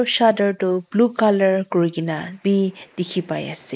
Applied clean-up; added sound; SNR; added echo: neural mask model Resemble Enhance denoiser.